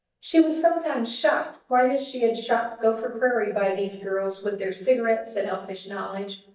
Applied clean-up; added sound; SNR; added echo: neural mask model DeepFilterNet 3.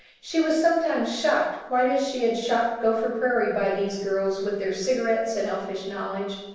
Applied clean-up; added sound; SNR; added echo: neural separator model SepFormer DNS4.